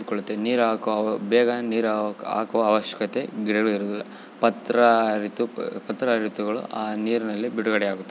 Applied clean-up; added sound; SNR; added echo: none; none; none; none.